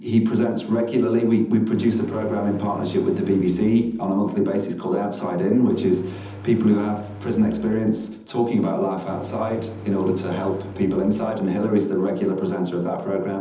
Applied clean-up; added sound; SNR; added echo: none; Engine; 17 dB; reverberation time 0.8 s.